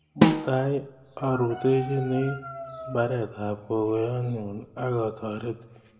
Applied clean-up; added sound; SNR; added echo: none; Snare drum; -3 dB; reverberation time 0.8 s.